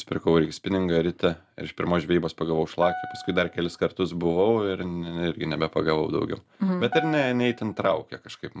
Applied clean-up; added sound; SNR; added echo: none; Piano; 12 dB; none.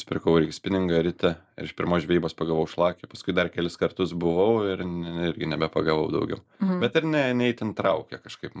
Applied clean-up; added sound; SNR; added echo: neural mask model Resemble Enhance denoiser.